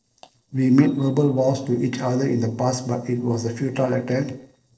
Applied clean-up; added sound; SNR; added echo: neural separator model SepFormer DNS4.